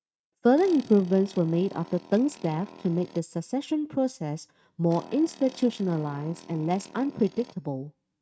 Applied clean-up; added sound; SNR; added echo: neural mask model RNNoise.